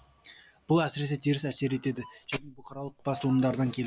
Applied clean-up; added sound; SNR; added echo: none; none; none; none.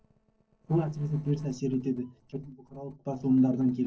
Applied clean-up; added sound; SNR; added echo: neural separator model SepFormer DNS4.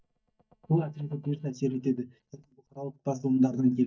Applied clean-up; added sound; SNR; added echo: neural mask model DeepFilterNet 3.